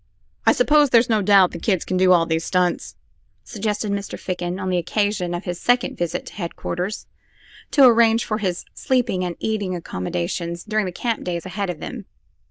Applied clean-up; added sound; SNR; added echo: neural diffusion model UNIVERSE++.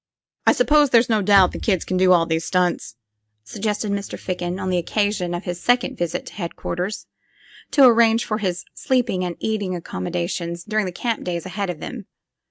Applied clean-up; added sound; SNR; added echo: neural mask model RNNoise.